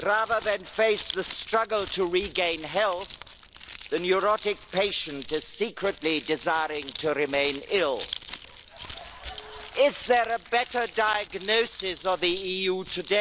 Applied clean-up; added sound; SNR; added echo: none; Keys jangling; 9 dB; none.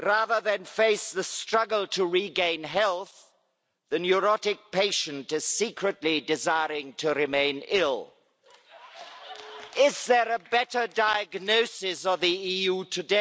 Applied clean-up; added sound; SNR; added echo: none; none; none; none.